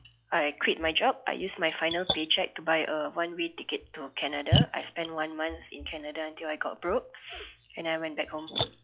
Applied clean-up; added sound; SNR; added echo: classical method log-MMSE.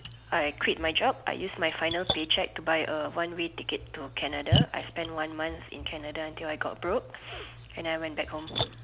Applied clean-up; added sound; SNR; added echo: none; Splash, splatter; 5 dB; none.